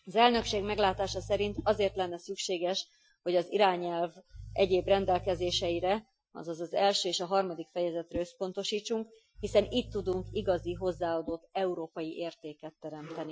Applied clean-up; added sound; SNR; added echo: classical method Wiener filter.